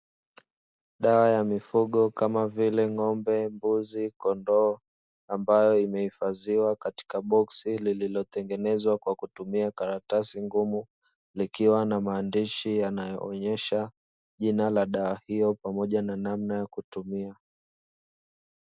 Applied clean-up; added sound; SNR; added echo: none; none; none; none.